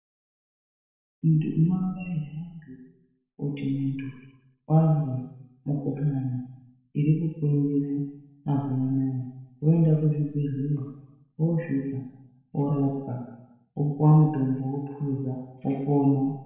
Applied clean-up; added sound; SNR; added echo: none; none; none; reverberation time 1.0 s.